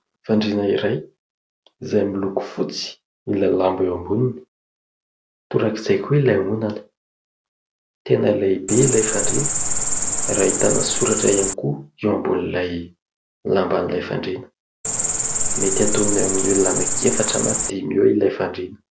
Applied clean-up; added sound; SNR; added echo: none; Cricket; -2 dB; none.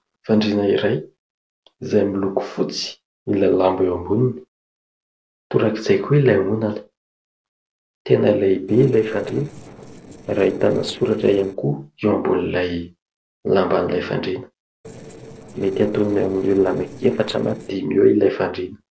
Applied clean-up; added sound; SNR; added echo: neural separator model SepFormer DNS4.